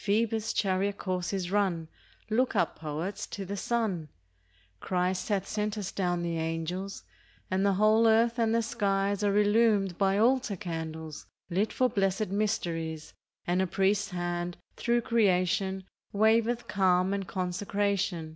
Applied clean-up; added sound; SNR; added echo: none; none; none; none.